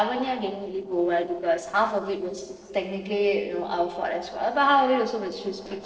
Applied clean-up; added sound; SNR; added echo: neural separator model SepFormer DNS4.